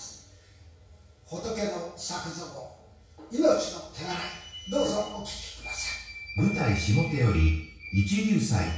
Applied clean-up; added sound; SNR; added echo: none; none; none; reverberation time 0.6 s.